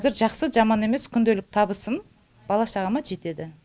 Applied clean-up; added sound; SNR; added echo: none; none; none; none.